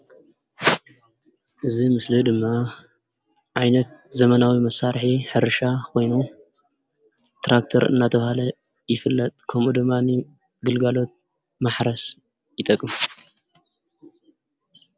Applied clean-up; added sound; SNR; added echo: none; none; none; none.